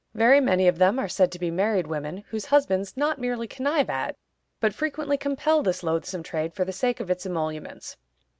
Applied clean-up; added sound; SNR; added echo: none; none; none; none.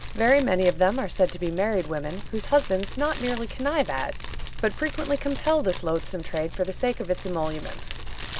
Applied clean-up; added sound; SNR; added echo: none; Fire; 6 dB; none.